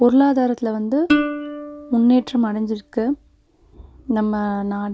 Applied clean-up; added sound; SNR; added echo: none; Plucked string instrument; 6 dB; none.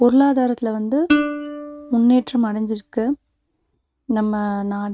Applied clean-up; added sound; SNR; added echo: neural mask model RNNoise.